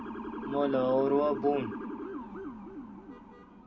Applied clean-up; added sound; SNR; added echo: none; Motor vehicle (road) / Siren; 7 dB; reverberation time 0.2 s.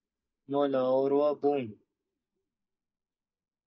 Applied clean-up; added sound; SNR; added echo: neural mask model DeepFilterNet 3.